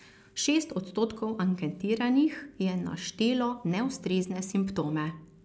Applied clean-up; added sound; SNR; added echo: none; none; none; none.